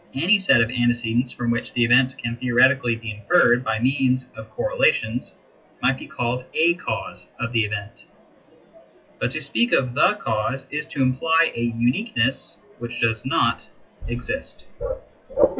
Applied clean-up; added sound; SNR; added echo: classical method WPE with log-MMSE.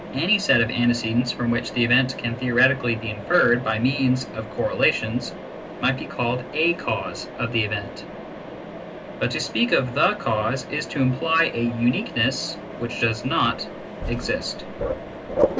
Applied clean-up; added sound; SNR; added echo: none; Mechanisms; 9 dB; reverberation time 0.2 s.